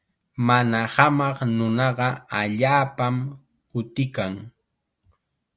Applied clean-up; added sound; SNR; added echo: none; none; none; none.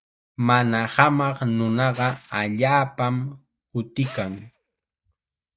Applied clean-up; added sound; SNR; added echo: neural mask model DeepFilterNet 3.